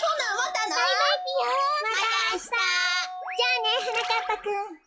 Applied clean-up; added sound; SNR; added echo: classical method log-MMSE.